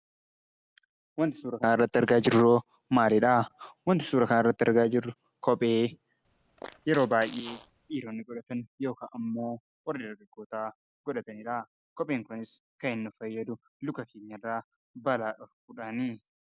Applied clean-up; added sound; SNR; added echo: none; Fart; 16 dB; none.